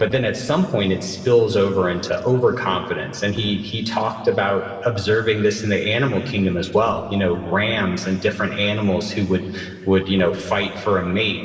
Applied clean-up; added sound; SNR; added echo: neural separator model SepFormer DNS4.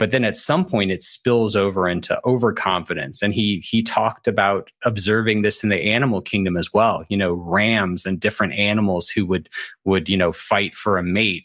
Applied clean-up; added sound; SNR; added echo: none; none; none; none.